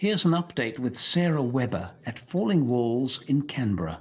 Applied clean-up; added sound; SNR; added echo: neural separator model SepFormer DNS4.